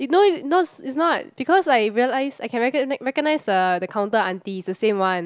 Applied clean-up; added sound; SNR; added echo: none; none; none; none.